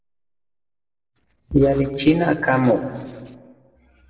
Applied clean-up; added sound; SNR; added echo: neural separator model SepFormer DNS4.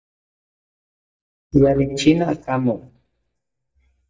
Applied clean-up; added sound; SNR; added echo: neural mask model DeepFilterNet 3.